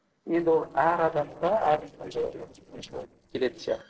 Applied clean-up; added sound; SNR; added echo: neural separator model SepFormer DNS4.